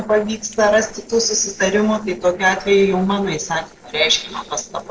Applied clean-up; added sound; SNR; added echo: neural separator model SepFormer DNS4.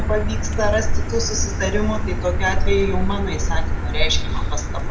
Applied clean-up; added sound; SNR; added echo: none; Motor vehicle (road); -5 dB; reverberation time 1.2 s.